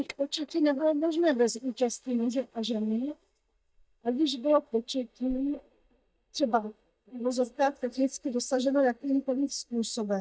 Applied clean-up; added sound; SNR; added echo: neural mask model DeepFilterNet 3.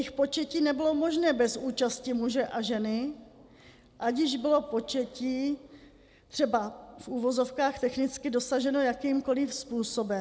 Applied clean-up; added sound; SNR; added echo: none; none; none; none.